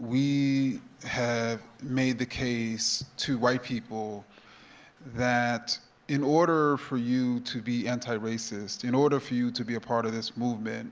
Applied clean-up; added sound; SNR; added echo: none; none; none; none.